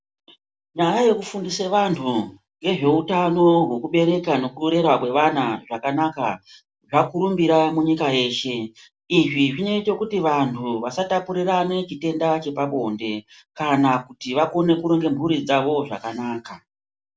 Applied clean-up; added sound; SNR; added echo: none; none; none; none.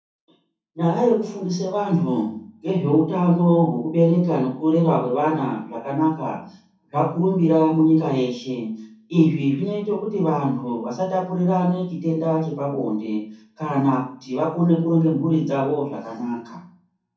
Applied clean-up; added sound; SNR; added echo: none; none; none; reverberation time 0.6 s.